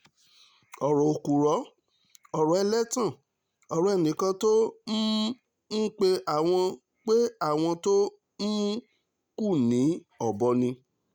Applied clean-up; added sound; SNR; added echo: none; none; none; none.